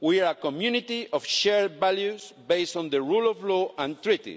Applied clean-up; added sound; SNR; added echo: none; none; none; none.